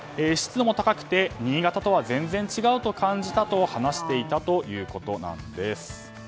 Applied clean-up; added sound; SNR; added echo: none; none; none; none.